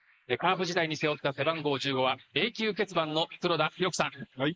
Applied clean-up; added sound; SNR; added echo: neural mask model Resemble Enhance denoiser.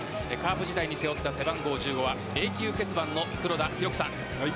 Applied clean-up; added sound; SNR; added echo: none; none; none; none.